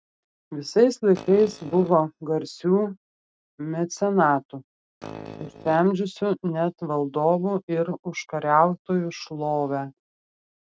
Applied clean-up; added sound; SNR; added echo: neural mask model RNNoise.